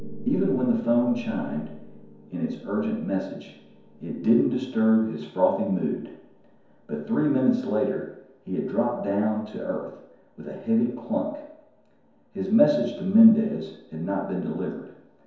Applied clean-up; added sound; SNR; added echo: none; Piano; 20 dB; reverberation time 0.9 s.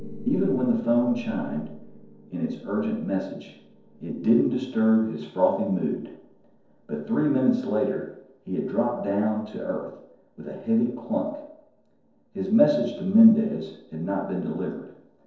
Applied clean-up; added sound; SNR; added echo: neural separator model SepFormer DNS4.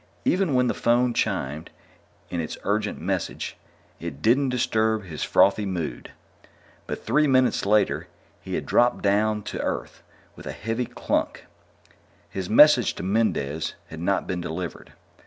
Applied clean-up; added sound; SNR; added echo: none; none; none; none.